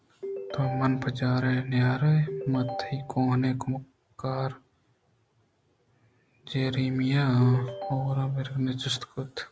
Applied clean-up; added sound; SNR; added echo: none; Ringtone; 10 dB; none.